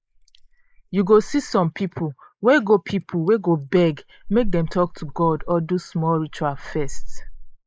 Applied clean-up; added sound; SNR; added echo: neural mask model Resemble Enhance denoiser.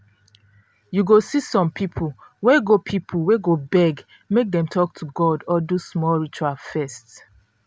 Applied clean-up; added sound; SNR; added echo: none; none; none; none.